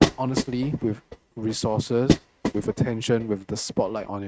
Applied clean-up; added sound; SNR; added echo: neural mask model RNNoise.